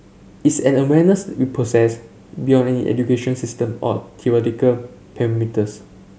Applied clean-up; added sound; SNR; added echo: none; none; none; none.